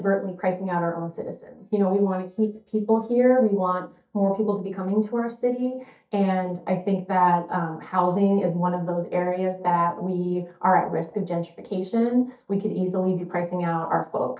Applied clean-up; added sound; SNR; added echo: neural mask model DeepFilterNet 3.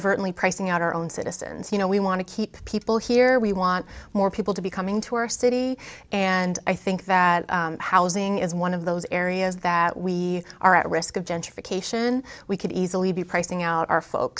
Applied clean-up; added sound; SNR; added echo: none; none; none; none.